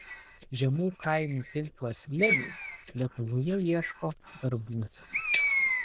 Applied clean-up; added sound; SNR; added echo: neural diffusion model UNIVERSE++.